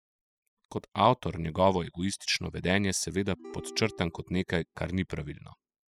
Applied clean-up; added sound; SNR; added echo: classical method spectral subtraction.